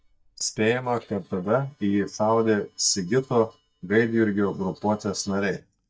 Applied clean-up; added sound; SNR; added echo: neural mask model DeepFilterNet 3.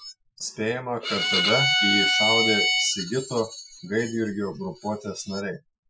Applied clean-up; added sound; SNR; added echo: classical method Wiener filter.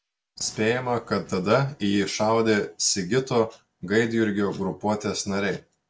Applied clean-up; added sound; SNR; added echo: none; none; none; none.